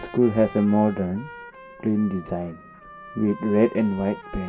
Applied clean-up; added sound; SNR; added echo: none; Trumpet; 18 dB; reverberation time 0.2 s.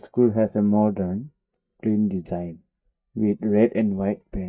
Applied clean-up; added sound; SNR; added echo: neural mask model DeepFilterNet 3.